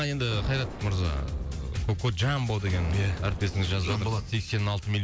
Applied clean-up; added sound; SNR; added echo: none; Explosion; 13 dB; none.